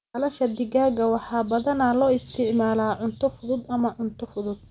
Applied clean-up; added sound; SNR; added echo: none; none; none; none.